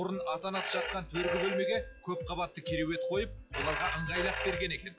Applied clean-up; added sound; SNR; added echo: classical method log-MMSE.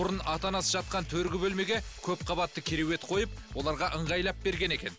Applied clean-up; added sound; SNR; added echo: none; none; none; none.